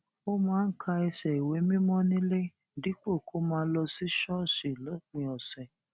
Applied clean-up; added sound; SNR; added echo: none; none; none; none.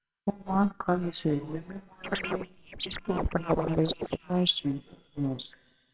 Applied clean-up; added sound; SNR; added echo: neural separator model SepFormer WHAMR!.